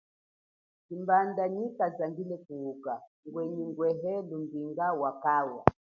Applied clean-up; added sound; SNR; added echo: none; none; none; none.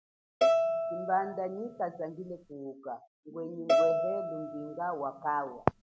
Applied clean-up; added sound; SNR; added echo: none; Bowed string instrument; -4 dB; none.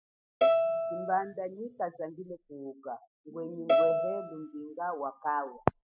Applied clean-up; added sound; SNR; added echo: classical method spectral subtraction.